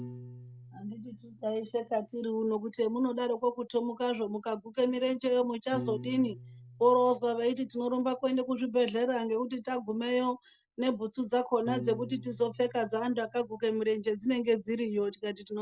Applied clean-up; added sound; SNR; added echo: none; Piano; 17 dB; none.